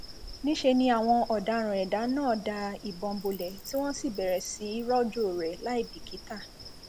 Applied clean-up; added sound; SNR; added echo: none; Insect; 11 dB; none.